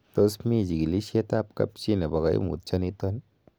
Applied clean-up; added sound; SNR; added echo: none; none; none; none.